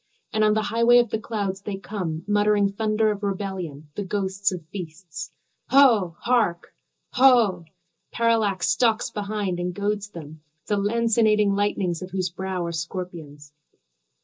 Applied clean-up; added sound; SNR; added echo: none; none; none; reverberation time 0.2 s.